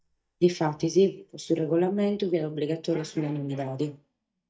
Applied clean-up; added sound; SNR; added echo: neural mask model DeepFilterNet 3.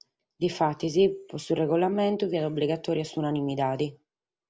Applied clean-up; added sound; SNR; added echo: none; none; none; none.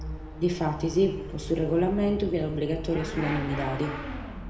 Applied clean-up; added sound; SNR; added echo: none; Motorcycle / Accelerating, revving, vroom; 8 dB; reverberation time 0.8 s.